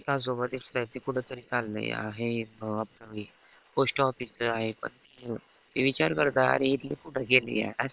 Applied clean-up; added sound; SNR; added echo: neural separator model SepFormer WHAM!.